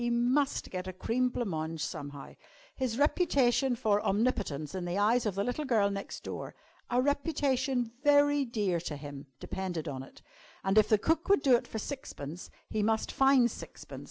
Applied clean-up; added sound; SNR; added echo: none; none; none; none.